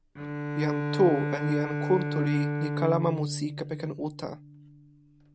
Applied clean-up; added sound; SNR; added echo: none; Bowed string instrument; 2 dB; none.